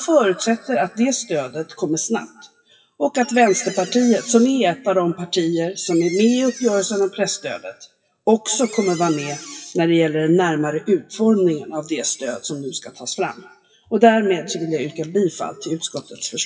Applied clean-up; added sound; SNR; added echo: classical method WPE with log-MMSE.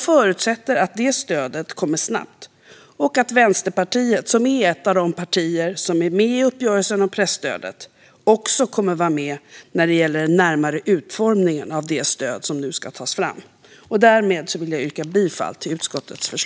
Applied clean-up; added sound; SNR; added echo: none; none; none; none.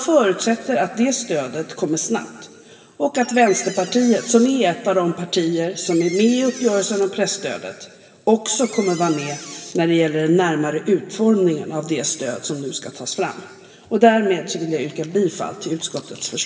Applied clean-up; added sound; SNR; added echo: none; Door; 16 dB; reverberation time 2.0 s.